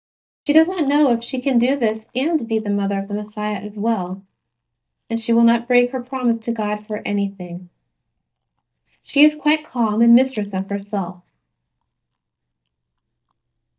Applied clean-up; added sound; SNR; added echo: neural mask model DeepFilterNet 3.